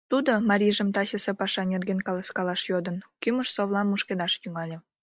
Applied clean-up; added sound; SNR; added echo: neural mask model DeepFilterNet 3.